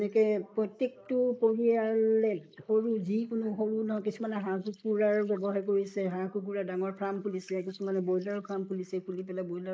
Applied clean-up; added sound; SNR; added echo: neural mask model Resemble Enhance denoiser.